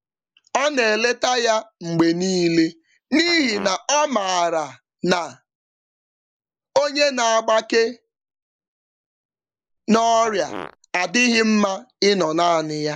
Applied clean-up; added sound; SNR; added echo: neural mask model Resemble Enhance denoiser.